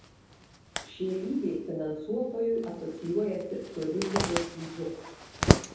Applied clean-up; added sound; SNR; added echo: none; Zipper (clothing); 0 dB; reverberation time 0.9 s.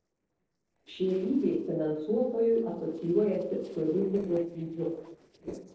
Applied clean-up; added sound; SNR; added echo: neural separator model SepFormer DNS4.